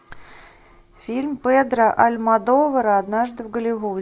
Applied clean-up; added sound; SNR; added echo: none; none; none; none.